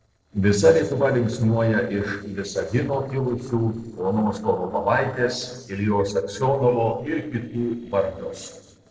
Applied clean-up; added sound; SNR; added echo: neural separator model SepFormer DNS4.